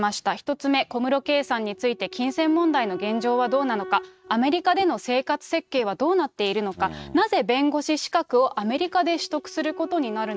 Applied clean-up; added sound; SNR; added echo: neural mask model RNNoise.